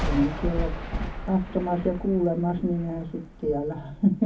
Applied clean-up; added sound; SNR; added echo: none; Thunder; 6 dB; reverberation time 0.3 s.